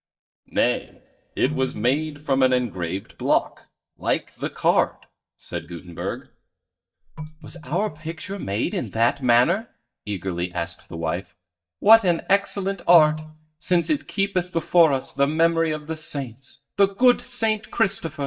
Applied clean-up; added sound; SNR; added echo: neural mask model DeepFilterNet 3.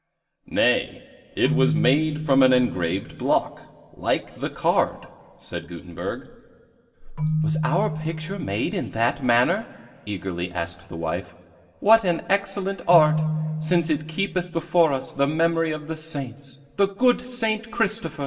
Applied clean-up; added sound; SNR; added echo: none; Keyboard (musical); 8 dB; reverberation time 1.4 s.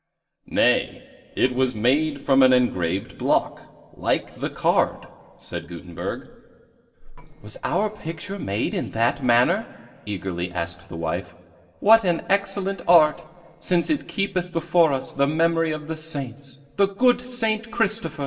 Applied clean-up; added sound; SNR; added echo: neural separator model SepFormer DNS4.